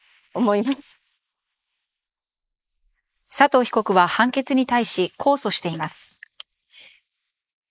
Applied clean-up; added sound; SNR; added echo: neural mask model Resemble Enhance denoiser.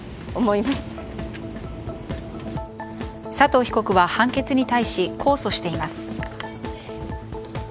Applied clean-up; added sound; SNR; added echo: none; none; none; none.